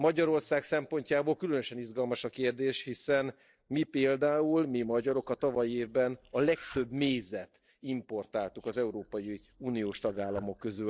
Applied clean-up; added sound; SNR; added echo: neural separator model SepFormer DNS4.